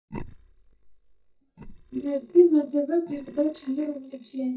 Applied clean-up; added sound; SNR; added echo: neural mask model DeepFilterNet 3.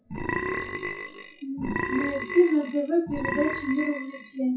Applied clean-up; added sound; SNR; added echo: classical method WPE with log-MMSE.